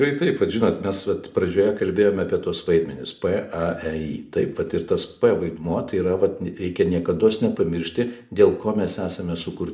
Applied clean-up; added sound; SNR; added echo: none; none; none; reverberation time 0.6 s.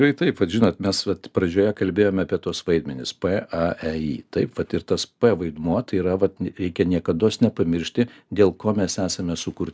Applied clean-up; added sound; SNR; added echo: none; none; none; none.